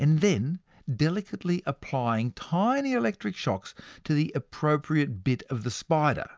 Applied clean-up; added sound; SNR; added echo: none; none; none; none.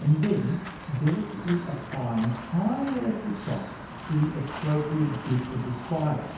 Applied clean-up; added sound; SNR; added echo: none; Walk, footsteps; 11 dB; reverberation time 1.0 s.